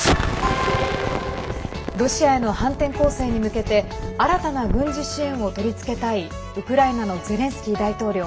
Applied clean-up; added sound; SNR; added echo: none; Explosion; 6 dB; none.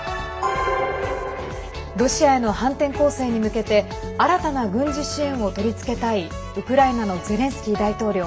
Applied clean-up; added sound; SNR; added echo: none; none; none; none.